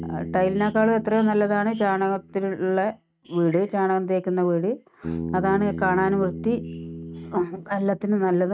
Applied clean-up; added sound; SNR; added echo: neural mask model RNNoise.